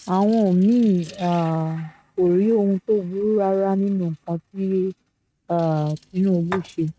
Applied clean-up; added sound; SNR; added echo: neural mask model RNNoise.